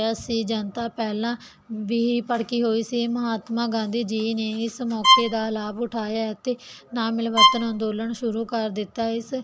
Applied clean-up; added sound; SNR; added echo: none; Bowed string instrument; -4 dB; none.